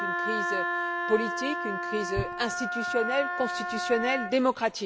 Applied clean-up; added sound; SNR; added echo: none; Wind instrument, woodwind instrument; 2 dB; none.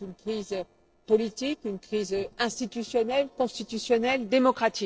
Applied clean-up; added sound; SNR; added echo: neural separator model SepFormer DNS4.